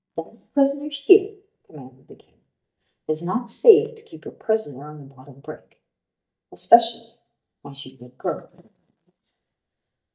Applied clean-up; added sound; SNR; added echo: neural mask model DeepFilterNet 3.